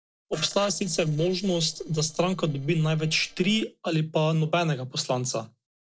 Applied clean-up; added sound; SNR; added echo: neural separator model SepFormer DNS4.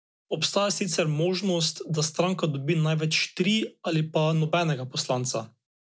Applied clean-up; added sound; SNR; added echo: none; none; none; none.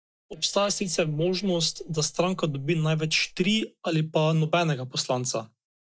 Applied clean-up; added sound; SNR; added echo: neural mask model DeepFilterNet 3.